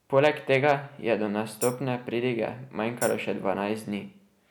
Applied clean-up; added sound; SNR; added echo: none; Tambourine; 15 dB; none.